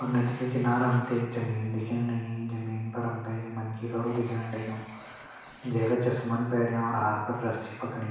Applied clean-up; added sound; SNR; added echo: none; Writing; 14 dB; reverberation time 1.1 s.